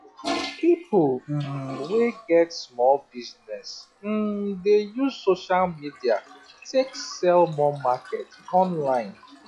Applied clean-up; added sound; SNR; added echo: classical method log-MMSE.